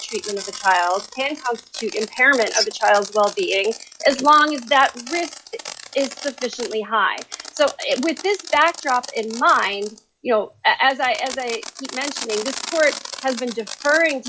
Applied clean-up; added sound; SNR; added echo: classical method log-MMSE.